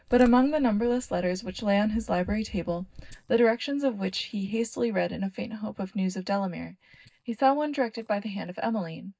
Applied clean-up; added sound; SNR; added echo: neural mask model DeepFilterNet 3.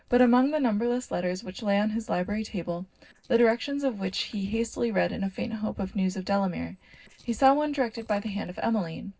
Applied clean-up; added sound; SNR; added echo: neural separator model SepFormer DNS4.